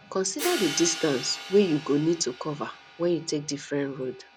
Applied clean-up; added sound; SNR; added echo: none; Hi-hat; 12 dB; none.